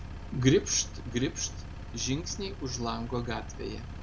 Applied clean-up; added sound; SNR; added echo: none; Engine; 8 dB; none.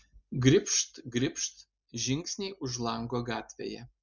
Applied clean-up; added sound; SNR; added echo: none; none; none; none.